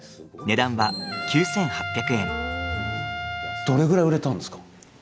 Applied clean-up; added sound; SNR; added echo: none; Trumpet; 7 dB; none.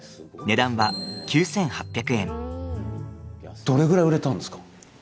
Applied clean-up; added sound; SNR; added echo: none; none; none; none.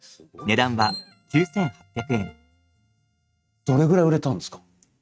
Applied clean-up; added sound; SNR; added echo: neural mask model RNNoise.